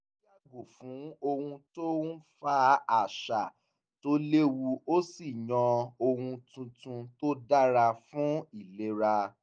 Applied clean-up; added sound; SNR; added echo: none; none; none; none.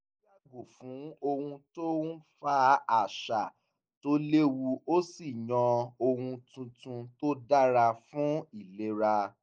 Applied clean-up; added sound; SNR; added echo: neural mask model Resemble Enhance denoiser.